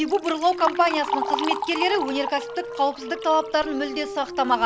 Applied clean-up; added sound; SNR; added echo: none; Liquid + Wind instrument, woodwind instrument; 6 dB; none.